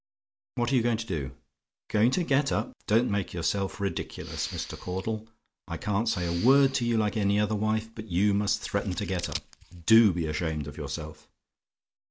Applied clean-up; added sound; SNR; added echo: none; Scissors + Respiratory sounds; 15 dB; none.